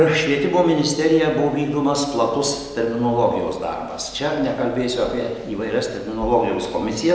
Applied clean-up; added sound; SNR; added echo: none; none; none; none.